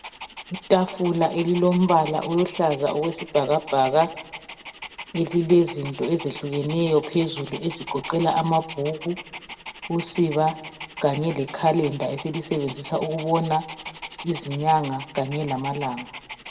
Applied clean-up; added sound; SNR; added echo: none; Dog; 15 dB; reverberation time 1.0 s.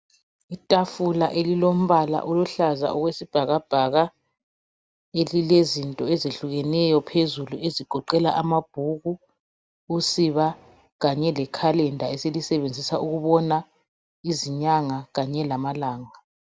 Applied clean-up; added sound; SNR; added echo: none; none; none; none.